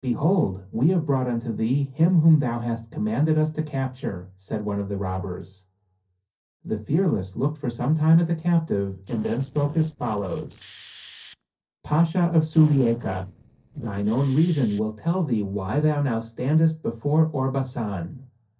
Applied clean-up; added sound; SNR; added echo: neural separator model SepFormer DNS4.